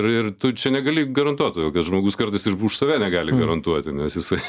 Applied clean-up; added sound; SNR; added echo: none; none; none; none.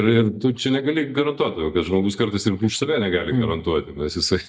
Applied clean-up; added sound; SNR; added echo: neural mask model DeepFilterNet 3.